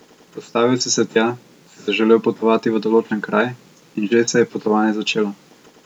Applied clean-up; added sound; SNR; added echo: none; none; none; none.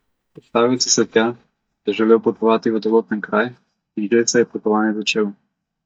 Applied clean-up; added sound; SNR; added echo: neural mask model DeepFilterNet 3.